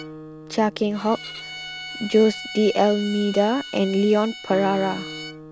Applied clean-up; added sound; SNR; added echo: none; Bowed string instrument + Acoustic guitar; 13 dB; none.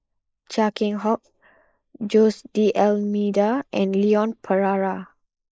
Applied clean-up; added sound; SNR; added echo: neural mask model Resemble Enhance denoiser.